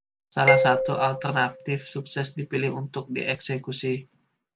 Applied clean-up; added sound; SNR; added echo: none; Marimba, xylophone; 1 dB; none.